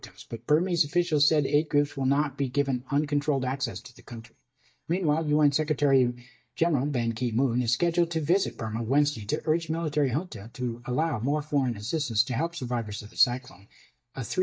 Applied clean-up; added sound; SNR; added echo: neural mask model DeepFilterNet 3.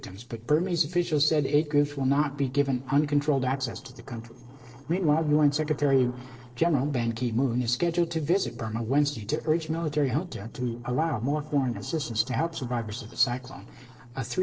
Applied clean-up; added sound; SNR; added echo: neural separator model SepFormer DNS4.